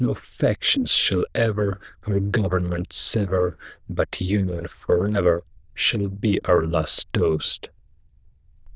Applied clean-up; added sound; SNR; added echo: neural diffusion model UNIVERSE++.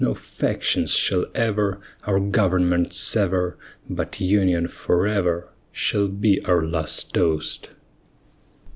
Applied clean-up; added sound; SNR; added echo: none; none; none; none.